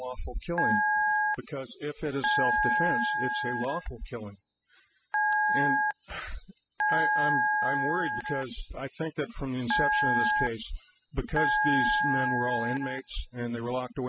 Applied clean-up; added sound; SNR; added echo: classical method spectral subtraction.